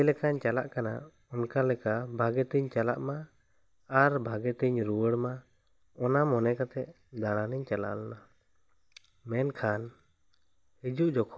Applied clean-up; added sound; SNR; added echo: none; none; none; none.